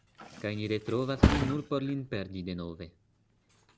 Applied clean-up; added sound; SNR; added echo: none; Thump, thud; -1 dB; none.